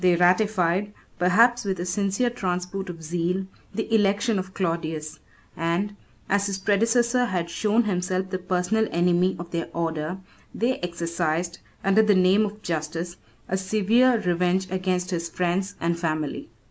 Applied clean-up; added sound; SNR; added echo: none; none; none; none.